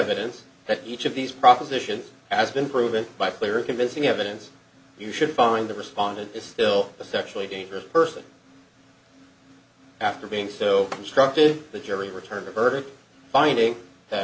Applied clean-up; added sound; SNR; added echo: none; none; none; none.